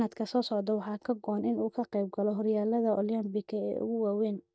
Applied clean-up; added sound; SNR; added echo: neural mask model DeepFilterNet 3.